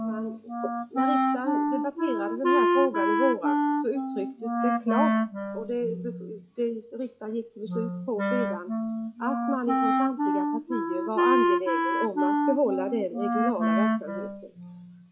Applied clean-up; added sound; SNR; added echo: classical method log-MMSE.